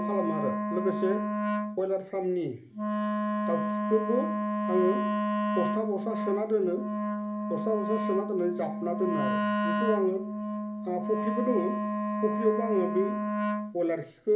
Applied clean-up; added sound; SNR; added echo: none; Wind instrument, woodwind instrument; 0 dB; reverberation time 0.3 s.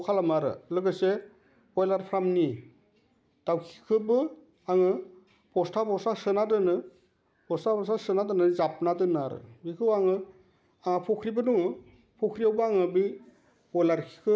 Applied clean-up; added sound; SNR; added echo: none; none; none; none.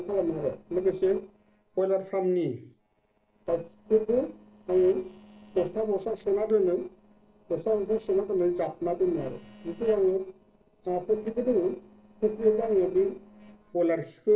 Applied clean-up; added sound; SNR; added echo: neural separator model SepFormer DNS4.